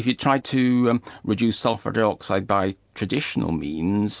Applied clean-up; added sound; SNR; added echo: none; none; none; none.